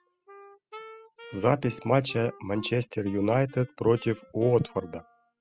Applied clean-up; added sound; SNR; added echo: classical method spectral subtraction.